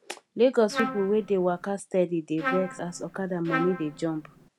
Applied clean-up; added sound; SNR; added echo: none; Trumpet; 8 dB; none.